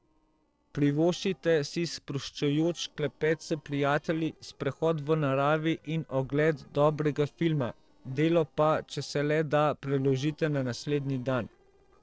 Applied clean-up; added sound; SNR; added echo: neural separator model SepFormer DNS4.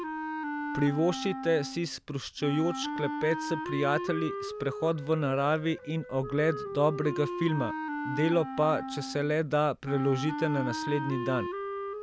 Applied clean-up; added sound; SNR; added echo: none; Wind instrument, woodwind instrument; 6 dB; none.